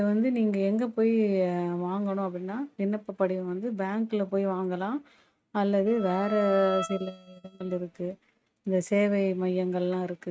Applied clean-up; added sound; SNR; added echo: neural mask model RNNoise.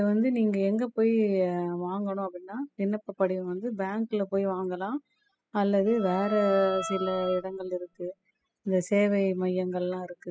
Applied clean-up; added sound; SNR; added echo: classical method spectral subtraction.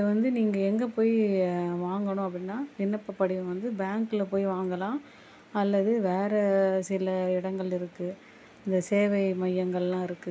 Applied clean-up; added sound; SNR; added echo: none; none; none; none.